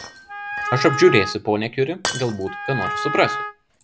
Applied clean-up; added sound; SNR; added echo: none; Wind instrument, woodwind instrument + Shatter; 6 dB; none.